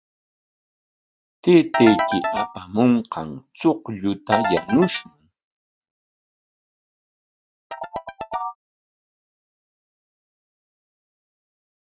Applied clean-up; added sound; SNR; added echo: neural mask model RNNoise.